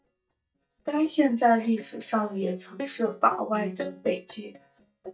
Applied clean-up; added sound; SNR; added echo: neural mask model DeepFilterNet 3.